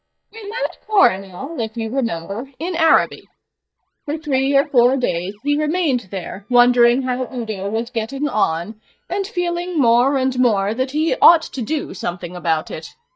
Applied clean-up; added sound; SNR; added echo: neural mask model DeepFilterNet 3.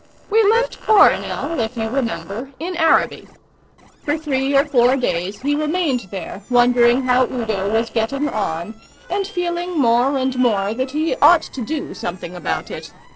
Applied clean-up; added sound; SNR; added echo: neural separator model SepFormer DNS4.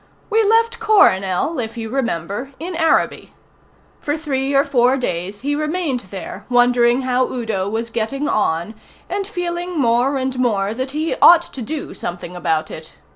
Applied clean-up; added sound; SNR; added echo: none; none; none; none.